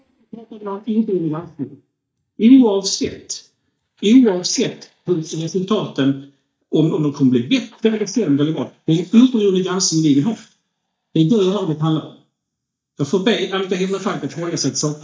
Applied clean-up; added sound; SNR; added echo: neural mask model DeepFilterNet 3.